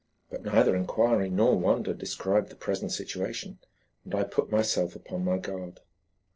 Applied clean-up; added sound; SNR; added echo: neural separator model SepFormer DNS4.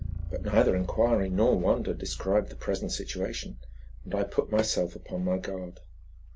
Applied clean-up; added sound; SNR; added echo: none; Bass guitar; 9 dB; none.